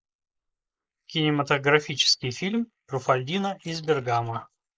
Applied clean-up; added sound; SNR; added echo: neural mask model Resemble Enhance denoiser.